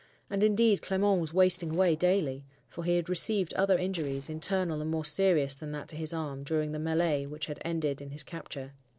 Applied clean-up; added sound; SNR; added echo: neural separator model SepFormer DNS4.